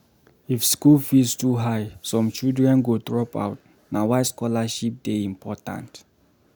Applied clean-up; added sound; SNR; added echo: none; none; none; none.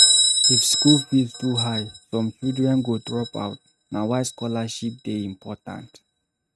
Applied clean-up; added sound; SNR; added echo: neural mask model RNNoise.